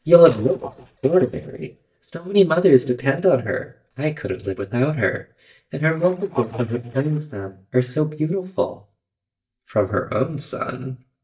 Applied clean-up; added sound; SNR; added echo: neural mask model DeepFilterNet 3.